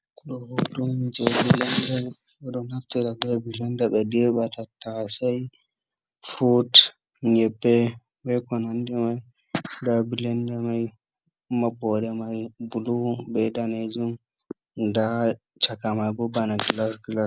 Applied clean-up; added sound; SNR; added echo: none; none; none; none.